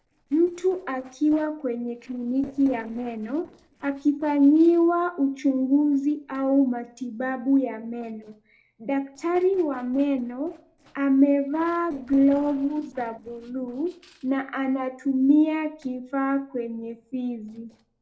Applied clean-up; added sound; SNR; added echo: neural separator model SepFormer DNS4.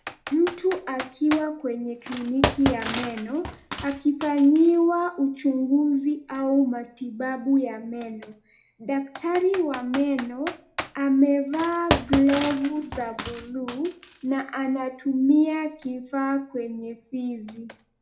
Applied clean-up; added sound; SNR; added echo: none; Computer keyboard; 10 dB; reverberation time 0.3 s.